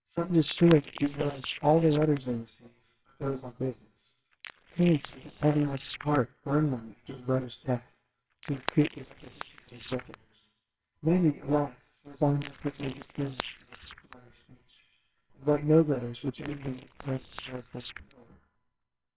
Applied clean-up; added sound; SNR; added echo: neural separator model SepFormer WHAMR!.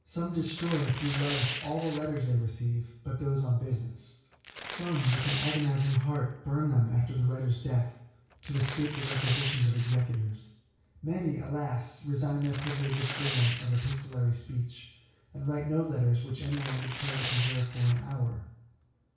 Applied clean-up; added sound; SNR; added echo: none; Tearing; 11 dB; reverberation time 0.6 s.